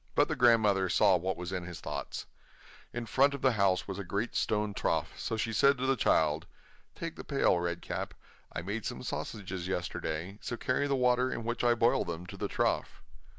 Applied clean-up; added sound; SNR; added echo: none; none; none; none.